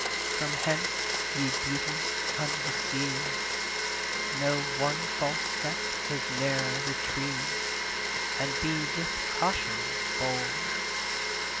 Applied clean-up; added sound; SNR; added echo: none; Domestic sounds, home sounds; -5 dB; none.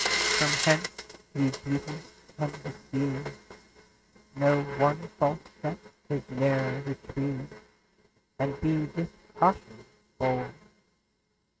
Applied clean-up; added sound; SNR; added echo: neural mask model RNNoise.